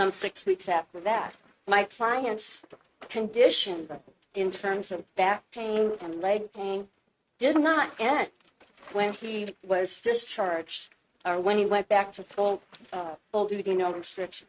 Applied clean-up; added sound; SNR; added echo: neural mask model RNNoise.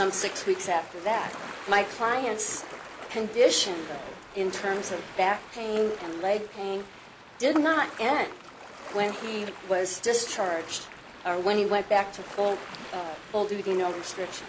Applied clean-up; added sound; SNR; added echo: none; Ocean; 14 dB; none.